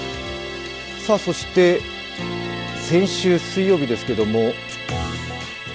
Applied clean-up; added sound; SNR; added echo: none; Musical instrument; 12 dB; none.